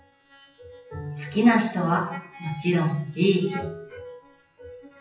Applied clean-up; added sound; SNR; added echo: classical method WPE with log-MMSE.